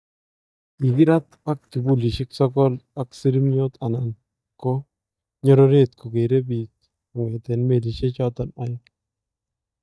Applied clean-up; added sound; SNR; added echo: neural mask model DeepFilterNet 3.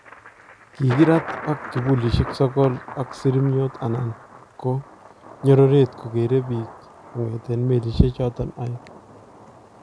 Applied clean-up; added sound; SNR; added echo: none; Thunder; 15 dB; none.